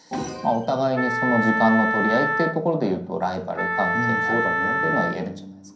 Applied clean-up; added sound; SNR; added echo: none; Wind instrument, woodwind instrument; 1 dB; reverberation time 0.6 s.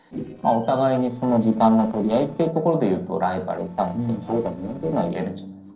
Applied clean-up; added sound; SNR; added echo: neural separator model SepFormer DNS4.